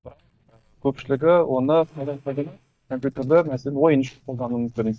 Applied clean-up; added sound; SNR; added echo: neural mask model DeepFilterNet 3.